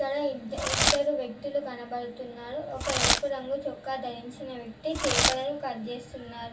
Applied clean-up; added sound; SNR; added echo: none; Packing tape, duct tape / Tearing; -1 dB; reverberation time 0.1 s.